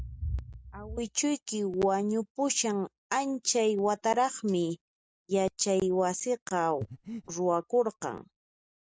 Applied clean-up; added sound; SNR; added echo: none; Breathing; 10 dB; none.